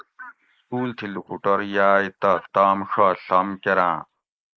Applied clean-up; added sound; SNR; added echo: neural mask model Resemble Enhance denoiser.